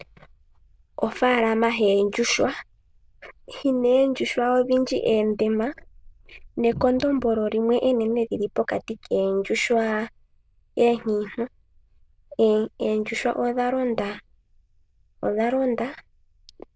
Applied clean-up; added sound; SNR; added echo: neural diffusion model UNIVERSE++.